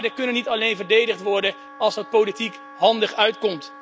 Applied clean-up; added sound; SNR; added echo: none; Wind instrument, woodwind instrument; 19 dB; none.